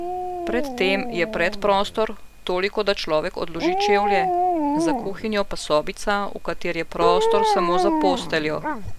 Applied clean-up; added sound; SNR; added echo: none; Dog; 1 dB; none.